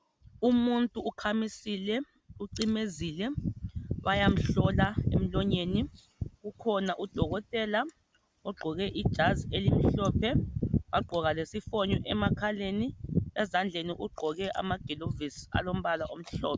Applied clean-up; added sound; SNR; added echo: none; none; none; none.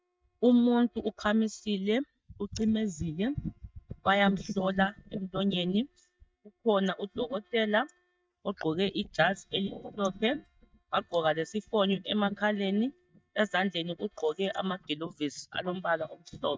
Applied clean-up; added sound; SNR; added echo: neural mask model DeepFilterNet 3.